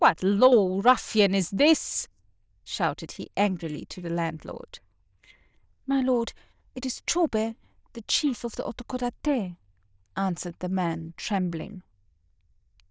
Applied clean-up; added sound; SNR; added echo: neural diffusion model UNIVERSE++.